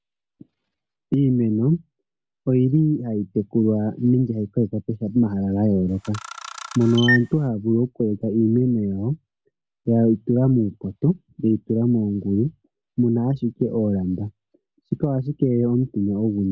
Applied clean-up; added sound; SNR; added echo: none; Camera; 7 dB; none.